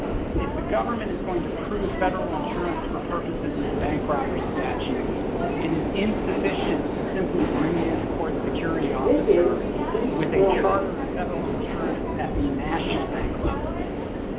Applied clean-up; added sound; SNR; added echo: none; Subway, metro, underground; -5 dB; none.